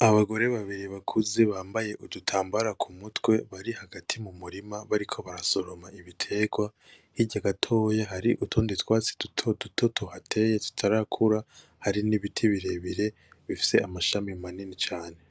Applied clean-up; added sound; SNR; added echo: none; none; none; none.